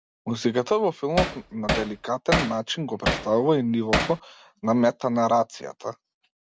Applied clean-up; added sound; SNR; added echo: none; Hammer; 3 dB; none.